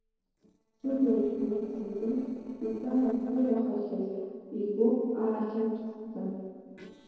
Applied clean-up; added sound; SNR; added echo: neural separator model SepFormer DNS4.